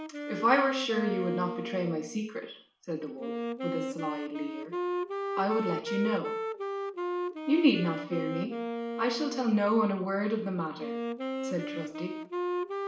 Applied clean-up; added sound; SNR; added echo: none; Wind instrument, woodwind instrument; 4 dB; reverberation time 0.5 s.